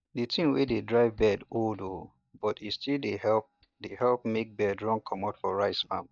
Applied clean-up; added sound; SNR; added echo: neural mask model DeepFilterNet 3.